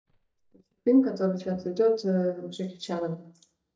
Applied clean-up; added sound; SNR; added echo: neural mask model DeepFilterNet 3.